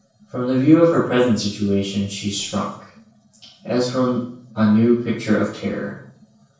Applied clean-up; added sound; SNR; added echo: neural separator model SepFormer DNS4.